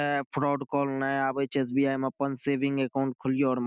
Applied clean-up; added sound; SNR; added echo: none; none; none; none.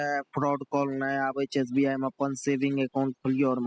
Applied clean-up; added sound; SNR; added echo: classical method spectral subtraction.